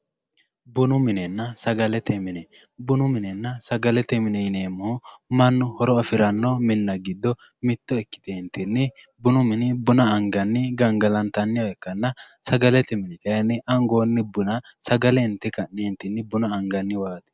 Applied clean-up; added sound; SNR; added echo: none; none; none; none.